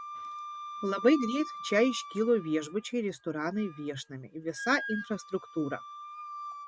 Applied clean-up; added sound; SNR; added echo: none; Wind instrument, woodwind instrument; 11 dB; none.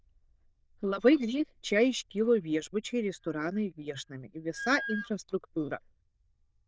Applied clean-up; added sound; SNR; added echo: neural diffusion model UNIVERSE++.